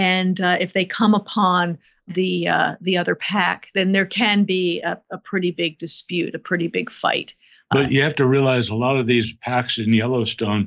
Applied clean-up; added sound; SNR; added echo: neural mask model Resemble Enhance denoiser.